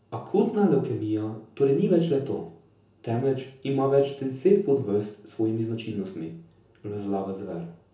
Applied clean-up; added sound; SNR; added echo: none; none; none; reverberation time 0.6 s.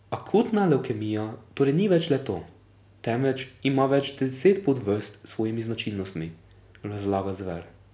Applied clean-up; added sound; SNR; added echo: none; none; none; none.